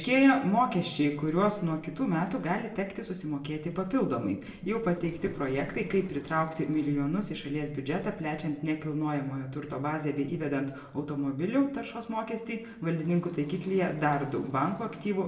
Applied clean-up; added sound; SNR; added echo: neural separator model SepFormer DNS4.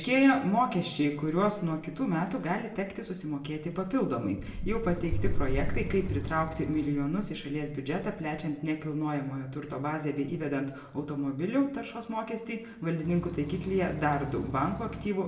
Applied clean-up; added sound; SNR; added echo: none; Engine / Truck / Car; 11 dB; reverberation time 0.7 s.